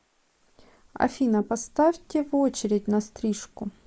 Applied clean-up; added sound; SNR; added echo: neural mask model Resemble Enhance denoiser.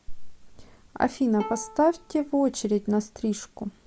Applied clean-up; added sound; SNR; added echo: none; Bowed string instrument; 16 dB; none.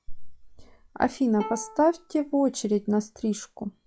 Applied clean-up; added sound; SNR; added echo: classical method log-MMSE.